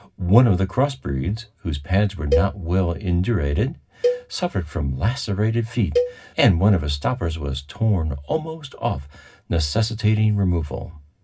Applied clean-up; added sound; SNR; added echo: none; Cowbell; 8 dB; reverberation time 0.4 s.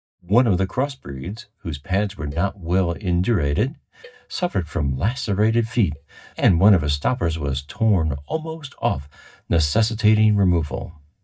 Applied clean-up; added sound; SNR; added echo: neural mask model DeepFilterNet 3.